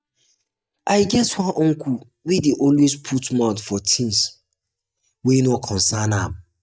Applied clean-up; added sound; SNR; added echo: neural mask model DeepFilterNet 3.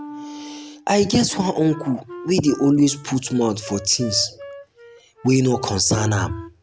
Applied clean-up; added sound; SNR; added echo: none; Wind instrument, woodwind instrument; 16 dB; none.